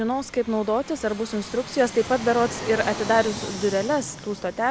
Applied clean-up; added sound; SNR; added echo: none; Fixed-wing aircraft, airplane; 12 dB; none.